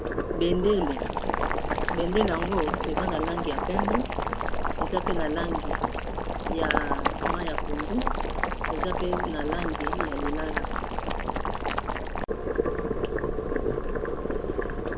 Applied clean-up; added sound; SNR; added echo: none; Boiling; -5 dB; none.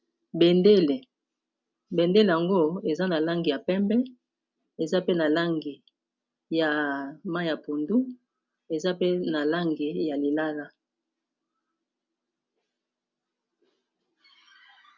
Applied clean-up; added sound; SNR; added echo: none; none; none; none.